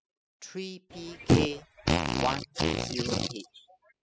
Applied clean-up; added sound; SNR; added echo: classical method spectral subtraction.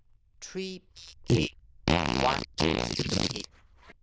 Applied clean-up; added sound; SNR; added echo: neural diffusion model UNIVERSE++.